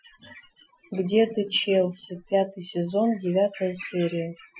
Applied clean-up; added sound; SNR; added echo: classical method Wiener filter.